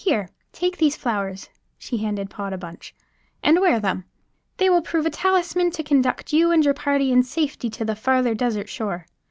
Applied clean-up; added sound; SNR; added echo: none; none; none; none.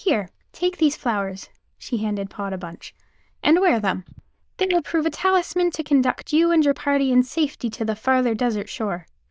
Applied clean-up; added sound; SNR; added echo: neural diffusion model UNIVERSE++.